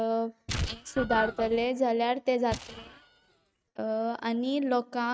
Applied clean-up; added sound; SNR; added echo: neural mask model RNNoise.